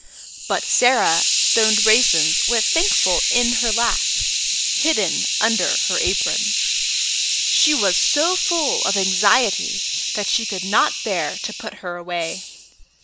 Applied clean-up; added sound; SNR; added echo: none; Hiss; -3 dB; none.